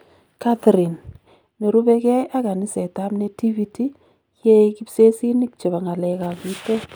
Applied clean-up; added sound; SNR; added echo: none; none; none; none.